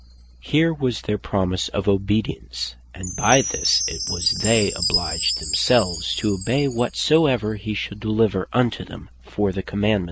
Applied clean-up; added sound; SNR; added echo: none; Chime; 8 dB; none.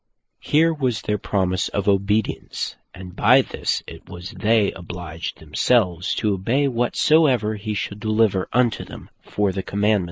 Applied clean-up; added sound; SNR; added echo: neural mask model Resemble Enhance denoiser.